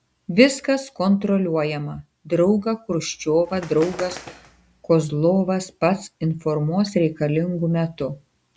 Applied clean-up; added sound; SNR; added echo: none; Bird; 18 dB; none.